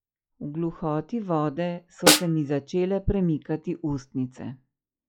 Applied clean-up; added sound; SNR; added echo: classical method log-MMSE.